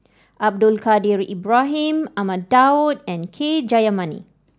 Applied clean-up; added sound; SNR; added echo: none; none; none; none.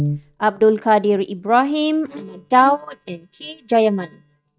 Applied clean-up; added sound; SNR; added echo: neural mask model DeepFilterNet 3.